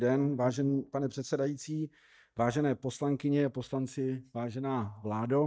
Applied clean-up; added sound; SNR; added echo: neural mask model DeepFilterNet 3.